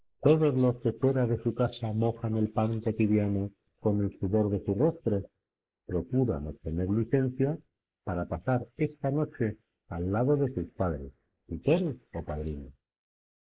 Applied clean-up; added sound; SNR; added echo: neural mask model Resemble Enhance denoiser.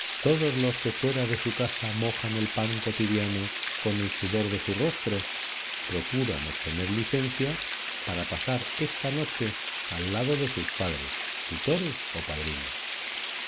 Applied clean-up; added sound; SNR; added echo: none; Water; 4 dB; none.